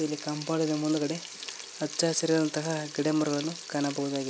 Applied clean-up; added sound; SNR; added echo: none; Frying (food); 12 dB; none.